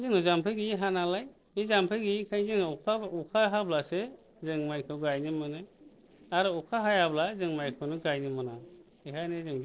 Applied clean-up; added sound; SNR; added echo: neural separator model SepFormer DNS4.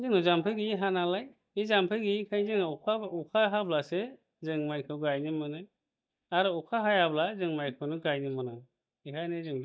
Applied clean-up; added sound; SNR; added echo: neural mask model DeepFilterNet 3.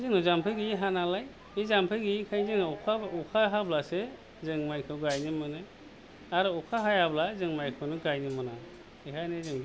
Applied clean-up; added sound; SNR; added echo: none; Livestock, farm animals, working animals; 17 dB; none.